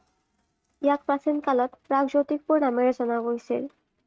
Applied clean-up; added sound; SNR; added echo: neural mask model RNNoise.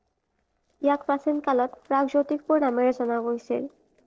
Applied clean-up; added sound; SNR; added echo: neural separator model SepFormer DNS4.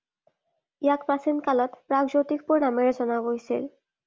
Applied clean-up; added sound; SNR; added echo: none; none; none; none.